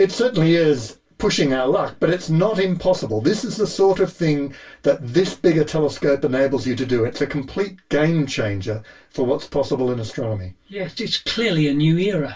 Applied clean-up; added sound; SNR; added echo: none; none; none; reverberation time 0.2 s.